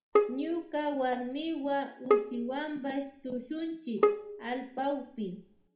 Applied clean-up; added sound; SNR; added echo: none; Bowed string instrument; -1 dB; reverberation time 0.4 s.